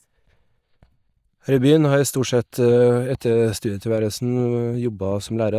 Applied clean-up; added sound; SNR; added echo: neural mask model DeepFilterNet 3.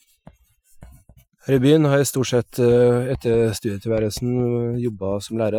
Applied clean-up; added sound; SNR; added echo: classical method Wiener filter.